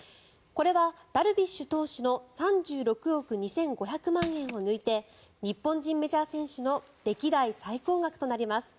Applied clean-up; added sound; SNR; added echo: none; Crushing; 12 dB; none.